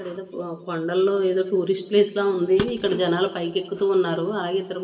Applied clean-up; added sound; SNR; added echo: none; none; none; reverberation time 1.4 s.